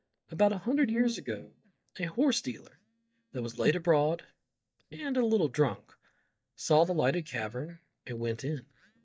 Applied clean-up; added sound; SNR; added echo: neural mask model DeepFilterNet 3.